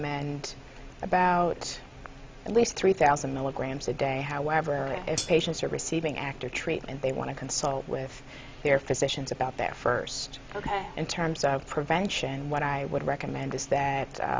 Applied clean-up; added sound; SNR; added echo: none; Hi-hat; 7 dB; none.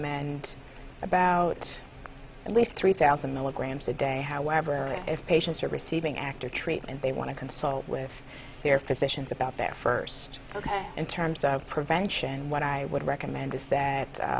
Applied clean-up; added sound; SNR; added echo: none; none; none; none.